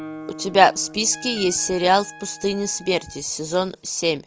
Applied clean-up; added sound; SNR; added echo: none; Trumpet + Guitar; 17 dB; none.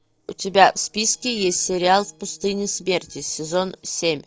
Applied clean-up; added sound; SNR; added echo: neural separator model SepFormer DNS4.